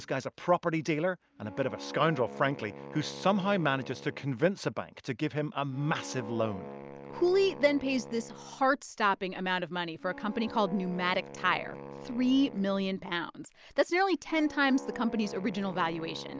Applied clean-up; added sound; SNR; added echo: none; Wind instrument, woodwind instrument; 15 dB; none.